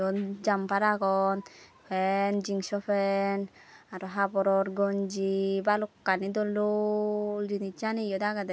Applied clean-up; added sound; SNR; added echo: none; none; none; none.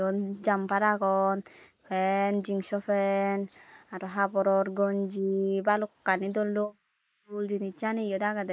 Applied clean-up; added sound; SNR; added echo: neural mask model Resemble Enhance denoiser.